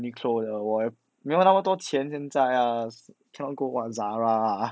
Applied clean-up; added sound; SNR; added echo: none; none; none; none.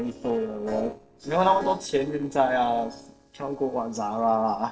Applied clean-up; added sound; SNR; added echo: neural separator model SepFormer DNS4.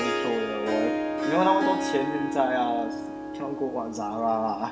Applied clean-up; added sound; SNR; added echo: none; Harp; 2 dB; reverberation time 0.6 s.